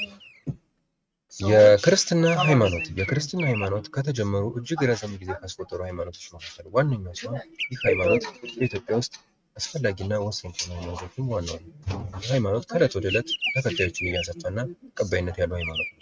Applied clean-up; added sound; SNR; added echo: neural mask model RNNoise.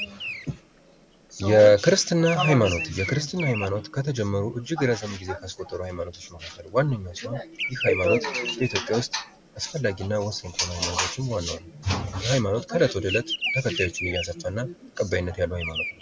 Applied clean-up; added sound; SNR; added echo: none; Bird vocalization, bird call, bird song; 11 dB; none.